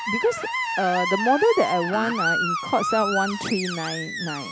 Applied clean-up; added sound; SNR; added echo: none; Screech; 3 dB; none.